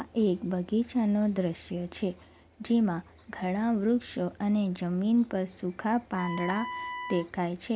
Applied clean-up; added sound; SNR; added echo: none; Wind instrument, woodwind instrument; 10 dB; none.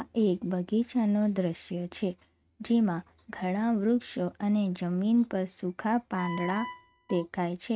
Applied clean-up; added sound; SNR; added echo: neural mask model RNNoise.